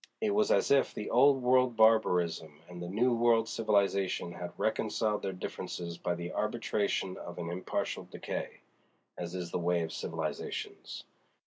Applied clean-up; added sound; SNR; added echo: none; none; none; none.